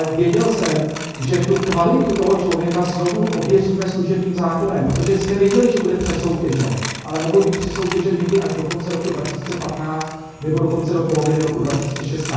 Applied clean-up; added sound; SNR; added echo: none; Coin (dropping); 15 dB; reverberation time 1.3 s.